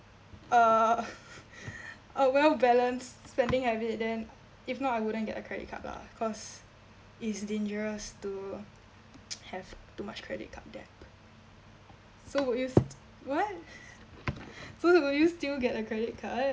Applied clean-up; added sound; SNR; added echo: none; none; none; none.